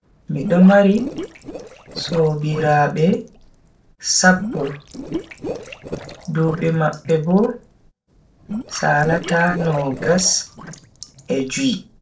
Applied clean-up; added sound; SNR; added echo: neural separator model SepFormer DNS4.